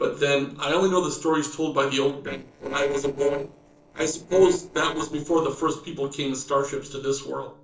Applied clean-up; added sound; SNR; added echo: neural separator model SepFormer DNS4.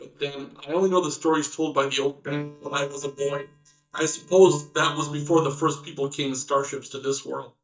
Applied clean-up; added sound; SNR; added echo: neural mask model DeepFilterNet 3.